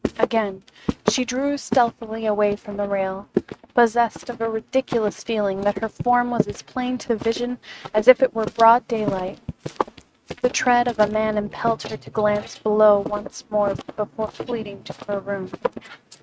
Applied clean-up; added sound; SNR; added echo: neural mask model RNNoise.